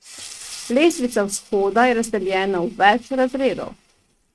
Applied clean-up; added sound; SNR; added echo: neural mask model RNNoise.